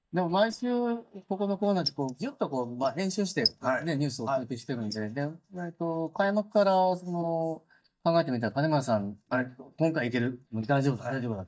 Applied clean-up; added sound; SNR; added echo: neural mask model DeepFilterNet 3.